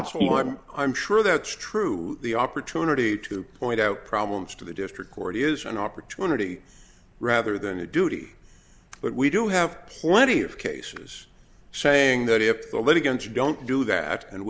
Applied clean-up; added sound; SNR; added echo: none; none; none; none.